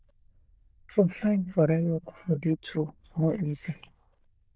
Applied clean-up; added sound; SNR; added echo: neural diffusion model UNIVERSE++.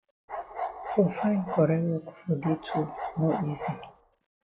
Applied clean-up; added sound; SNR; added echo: none; Bark; 7 dB; none.